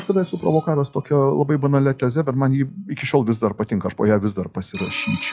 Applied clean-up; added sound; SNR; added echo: classical method log-MMSE.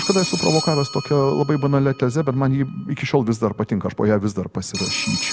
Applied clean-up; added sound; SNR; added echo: none; Telephone; 11 dB; none.